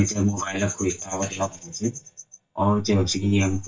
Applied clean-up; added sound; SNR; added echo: neural mask model DeepFilterNet 3.